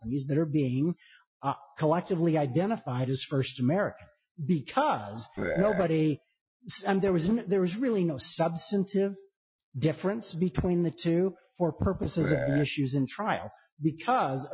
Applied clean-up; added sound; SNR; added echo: classical method Wiener filter.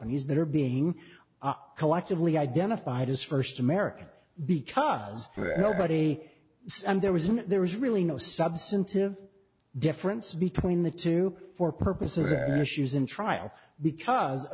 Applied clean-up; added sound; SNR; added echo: none; Burping, eructation; 3 dB; none.